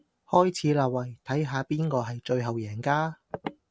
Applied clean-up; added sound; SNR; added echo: none; none; none; none.